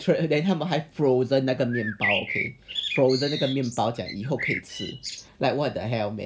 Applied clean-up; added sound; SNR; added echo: none; Bird; 6 dB; none.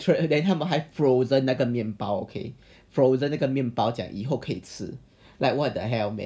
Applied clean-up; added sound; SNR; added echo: none; none; none; none.